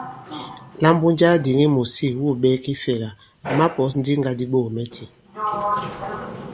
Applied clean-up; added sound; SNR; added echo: none; Sliding door; 11 dB; none.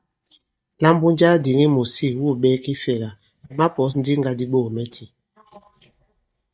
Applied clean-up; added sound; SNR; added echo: neural mask model DeepFilterNet 3.